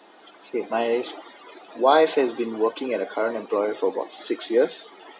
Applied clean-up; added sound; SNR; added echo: none; none; none; none.